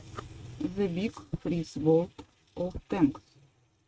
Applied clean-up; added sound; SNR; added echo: neural mask model RNNoise.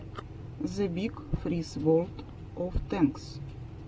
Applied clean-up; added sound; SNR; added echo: none; none; none; none.